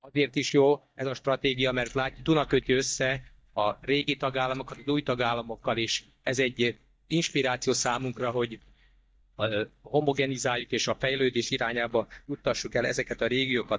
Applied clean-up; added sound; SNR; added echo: neural mask model DeepFilterNet 3.